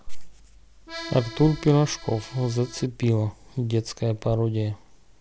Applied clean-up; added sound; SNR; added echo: none; Accordion; 16 dB; none.